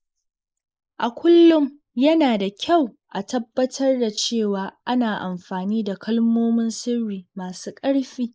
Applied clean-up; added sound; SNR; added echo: neural mask model Resemble Enhance denoiser.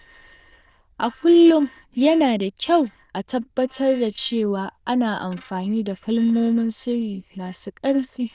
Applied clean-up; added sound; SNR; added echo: neural diffusion model UNIVERSE++.